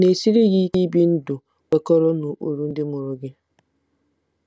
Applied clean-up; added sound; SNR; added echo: none; none; none; none.